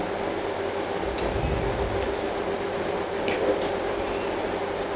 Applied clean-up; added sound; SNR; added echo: none; Animal; 6 dB; none.